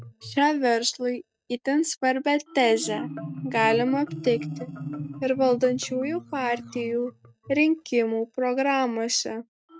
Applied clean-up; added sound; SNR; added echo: neural mask model RNNoise.